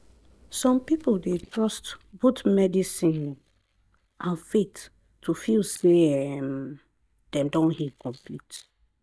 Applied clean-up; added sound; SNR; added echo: neural mask model DeepFilterNet 3.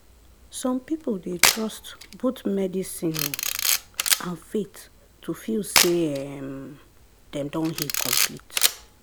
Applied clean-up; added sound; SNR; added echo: none; Camera; -2 dB; none.